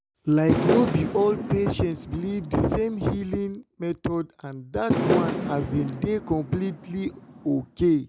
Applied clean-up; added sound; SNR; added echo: none; Fireworks; 3 dB; none.